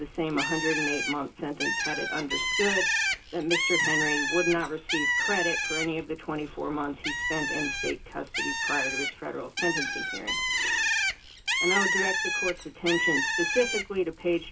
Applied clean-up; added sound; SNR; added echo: none; Bird; -2 dB; reverberation time 0.2 s.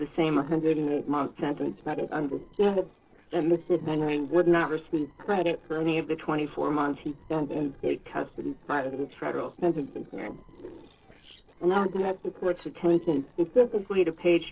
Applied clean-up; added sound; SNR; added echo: neural separator model SepFormer DNS4.